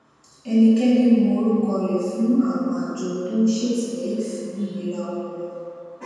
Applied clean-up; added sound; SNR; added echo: none; none; none; reverberation time 2.0 s.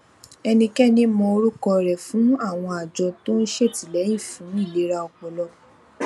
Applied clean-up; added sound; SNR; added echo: none; none; none; none.